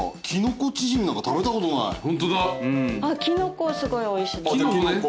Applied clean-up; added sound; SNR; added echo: none; none; none; none.